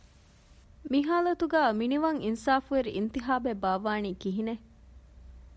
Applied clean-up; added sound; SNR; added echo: none; none; none; none.